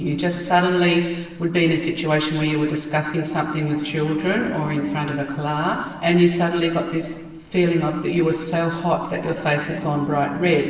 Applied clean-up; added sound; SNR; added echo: neural separator model SepFormer DNS4.